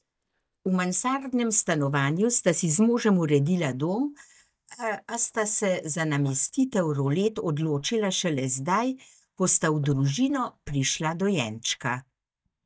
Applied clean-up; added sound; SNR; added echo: neural mask model DeepFilterNet 3.